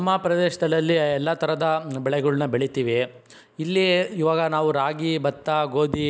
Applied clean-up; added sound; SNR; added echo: none; none; none; none.